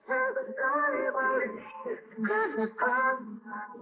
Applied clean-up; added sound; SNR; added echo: neural mask model Resemble Enhance denoiser.